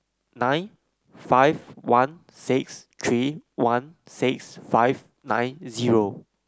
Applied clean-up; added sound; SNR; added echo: none; none; none; none.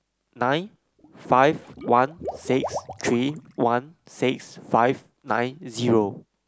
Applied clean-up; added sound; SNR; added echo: none; Water / Liquid; 14 dB; none.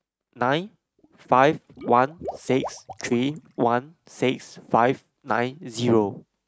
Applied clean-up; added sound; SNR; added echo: neural mask model RNNoise.